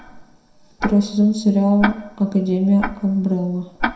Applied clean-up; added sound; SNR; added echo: none; Tick-tock; 10 dB; reverberation time 0.6 s.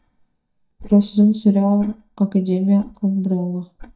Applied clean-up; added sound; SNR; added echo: neural mask model DeepFilterNet 3.